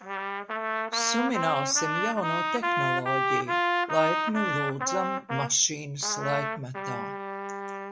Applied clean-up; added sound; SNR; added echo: none; Trumpet; -1 dB; none.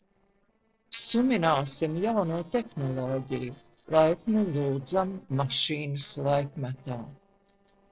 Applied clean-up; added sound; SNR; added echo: neural separator model SepFormer DNS4.